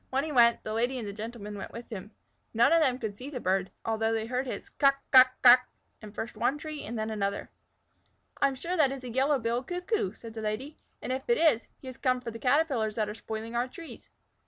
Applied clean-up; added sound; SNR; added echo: none; none; none; none.